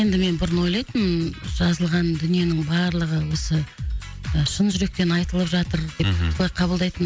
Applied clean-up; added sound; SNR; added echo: none; none; none; none.